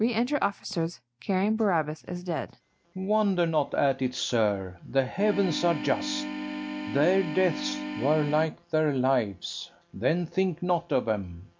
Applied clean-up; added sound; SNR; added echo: none; Organ; 6 dB; none.